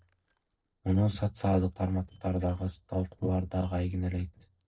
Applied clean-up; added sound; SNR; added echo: neural separator model SepFormer DNS4.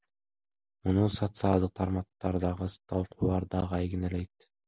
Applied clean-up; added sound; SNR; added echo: none; none; none; none.